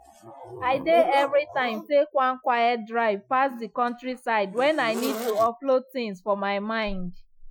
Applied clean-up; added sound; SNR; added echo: classical method Wiener filter.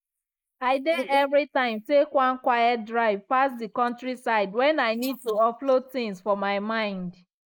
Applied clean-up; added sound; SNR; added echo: neural mask model Resemble Enhance denoiser.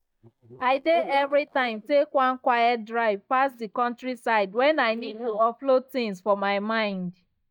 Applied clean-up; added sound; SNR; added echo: neural mask model DeepFilterNet 3.